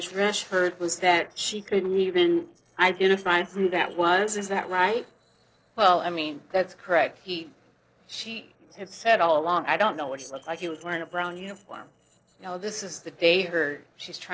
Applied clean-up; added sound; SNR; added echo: neural separator model SepFormer DNS4.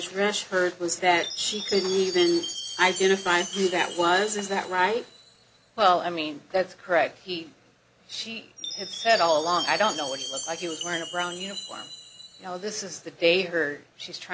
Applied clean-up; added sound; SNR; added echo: none; Chime; 11 dB; none.